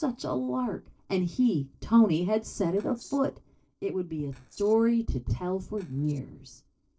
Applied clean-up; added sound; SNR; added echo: neural separator model SepFormer DNS4.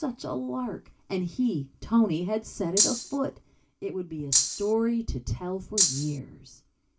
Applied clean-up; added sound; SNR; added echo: none; Rattle (instrument); -4 dB; reverberation time 0.2 s.